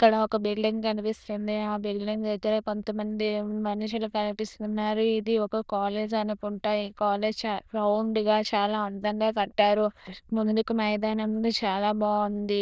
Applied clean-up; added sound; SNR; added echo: neural diffusion model UNIVERSE++.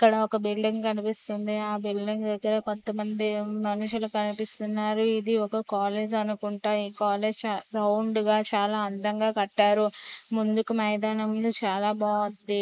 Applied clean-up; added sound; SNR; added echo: neural mask model Resemble Enhance denoiser.